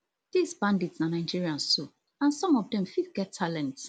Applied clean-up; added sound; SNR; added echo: none; none; none; none.